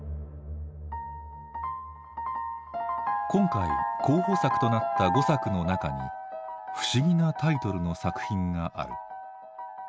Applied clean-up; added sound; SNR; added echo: none; none; none; none.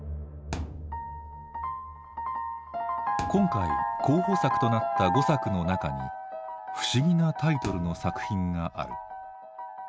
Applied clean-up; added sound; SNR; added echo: none; Thump, thud; 15 dB; none.